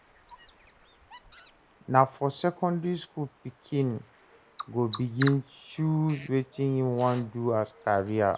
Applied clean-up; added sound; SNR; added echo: none; Bird vocalization, bird call, bird song; 18 dB; none.